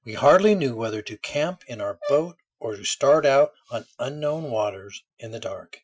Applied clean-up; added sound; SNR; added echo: classical method Wiener filter.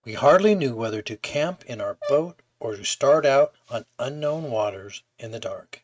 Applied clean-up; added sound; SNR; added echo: neural mask model RNNoise.